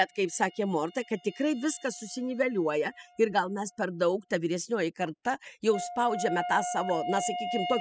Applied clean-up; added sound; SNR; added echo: classical method spectral subtraction.